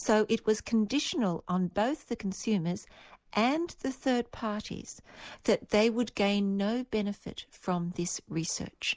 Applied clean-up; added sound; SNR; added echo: none; none; none; none.